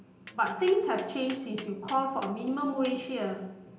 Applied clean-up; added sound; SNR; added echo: none; Tap; 15 dB; reverberation time 0.8 s.